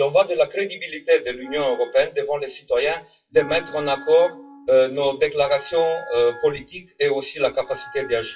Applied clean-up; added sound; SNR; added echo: classical method WPE with log-MMSE.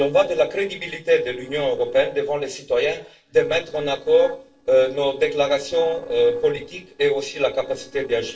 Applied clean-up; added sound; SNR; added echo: neural separator model SepFormer DNS4.